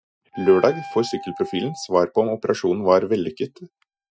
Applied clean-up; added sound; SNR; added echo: classical method Wiener filter.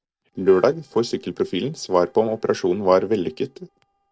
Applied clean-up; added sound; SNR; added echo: neural separator model SepFormer DNS4.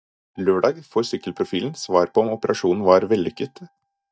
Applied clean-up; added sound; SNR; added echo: neural mask model DeepFilterNet 3.